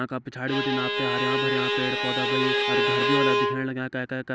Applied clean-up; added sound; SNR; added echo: none; Bowed string instrument; -5 dB; none.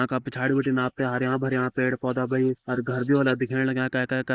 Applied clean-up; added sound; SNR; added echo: neural mask model Resemble Enhance denoiser.